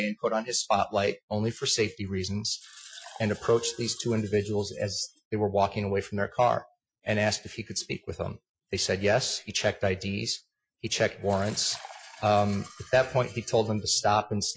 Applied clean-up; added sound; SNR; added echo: classical method Wiener filter.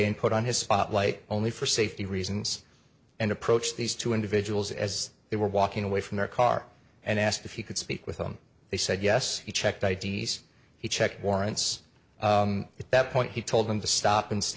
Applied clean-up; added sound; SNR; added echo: none; none; none; none.